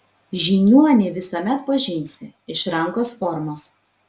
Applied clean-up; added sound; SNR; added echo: none; none; none; none.